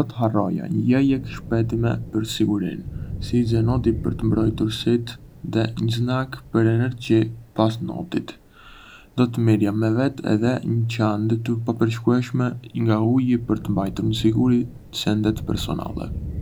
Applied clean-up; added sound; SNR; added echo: none; Thunder / Rain; 14 dB; none.